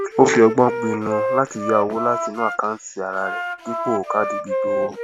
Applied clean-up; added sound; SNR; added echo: none; Wind instrument, woodwind instrument; 4 dB; none.